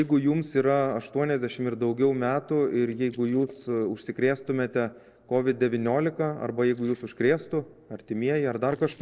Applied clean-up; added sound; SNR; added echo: neural separator model SepFormer DNS4.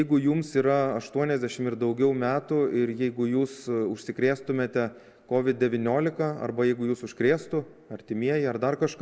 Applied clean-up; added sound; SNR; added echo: none; none; none; none.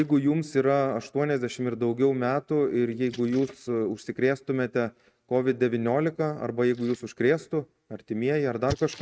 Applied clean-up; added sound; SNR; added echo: neural mask model RNNoise.